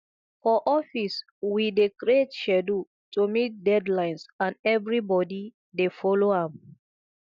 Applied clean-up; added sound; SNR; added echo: none; none; none; none.